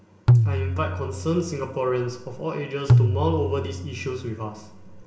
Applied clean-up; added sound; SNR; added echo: none; Tabla; -5 dB; reverberation time 0.5 s.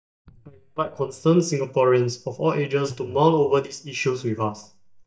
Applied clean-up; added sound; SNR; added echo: neural mask model DeepFilterNet 3.